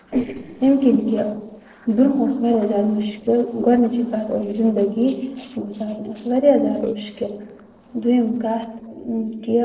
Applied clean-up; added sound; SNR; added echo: neural separator model SepFormer DNS4.